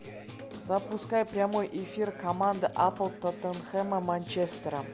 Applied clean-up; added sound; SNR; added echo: none; Acoustic guitar + Insect; 12 dB; none.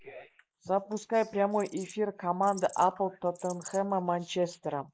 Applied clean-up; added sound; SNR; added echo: neural mask model Resemble Enhance denoiser.